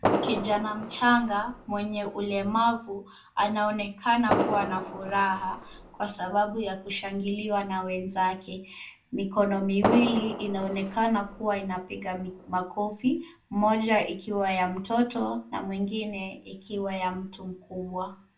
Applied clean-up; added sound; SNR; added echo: none; Fireworks; 5 dB; reverberation time 0.3 s.